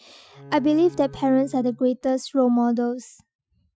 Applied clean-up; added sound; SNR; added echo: classical method Wiener filter.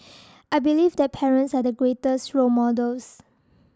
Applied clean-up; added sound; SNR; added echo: none; none; none; none.